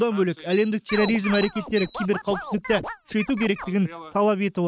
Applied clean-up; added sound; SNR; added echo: neural mask model RNNoise.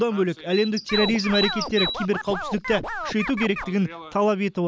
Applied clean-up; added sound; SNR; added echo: none; Bird vocalization, bird call, bird song + Scratching (performance technique); 6 dB; none.